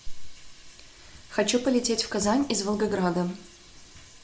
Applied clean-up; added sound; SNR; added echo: none; none; none; none.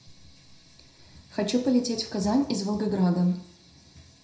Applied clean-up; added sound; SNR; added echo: none; none; none; reverberation time 0.5 s.